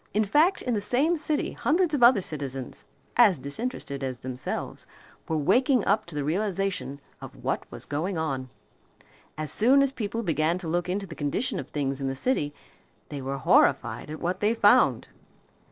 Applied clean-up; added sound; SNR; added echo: neural separator model SepFormer DNS4.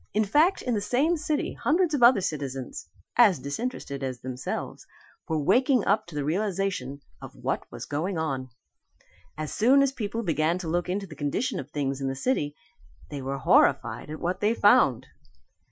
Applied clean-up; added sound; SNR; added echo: classical method Wiener filter.